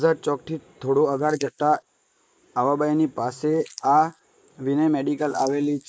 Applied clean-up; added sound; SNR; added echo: neural mask model Resemble Enhance denoiser.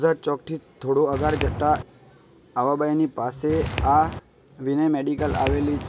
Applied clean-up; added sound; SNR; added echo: none; Walk, footsteps; 4 dB; none.